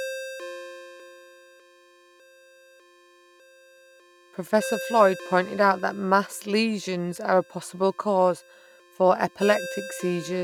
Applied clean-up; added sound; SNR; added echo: none; Ringtone; 14 dB; none.